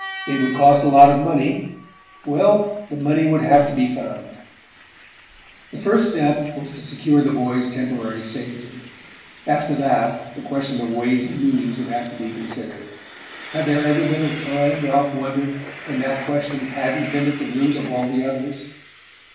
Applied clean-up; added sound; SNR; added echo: none; Train; 17 dB; reverberation time 0.7 s.